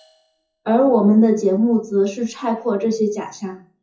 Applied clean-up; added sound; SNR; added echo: classical method WPE with log-MMSE.